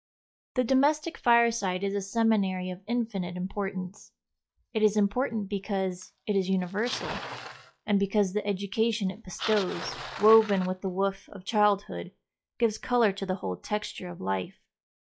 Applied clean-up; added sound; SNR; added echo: classical method log-MMSE.